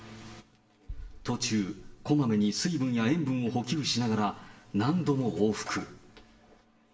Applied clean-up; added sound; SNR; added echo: none; none; none; reverberation time 0.7 s.